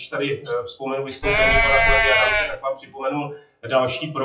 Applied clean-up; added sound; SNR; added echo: classical method WPE with log-MMSE.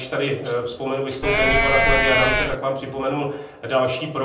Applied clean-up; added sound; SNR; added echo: none; Livestock, farm animals, working animals; -5 dB; reverberation time 0.6 s.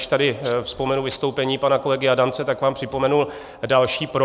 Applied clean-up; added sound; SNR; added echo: none; none; none; none.